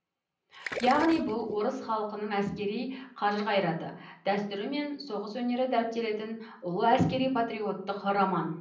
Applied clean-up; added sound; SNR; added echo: none; Gurgling; 12 dB; reverberation time 0.6 s.